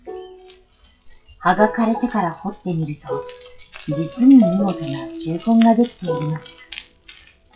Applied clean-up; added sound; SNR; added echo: classical method WPE with log-MMSE.